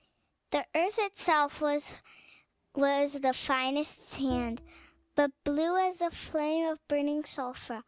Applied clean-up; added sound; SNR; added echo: none; Bowed string instrument; 16 dB; none.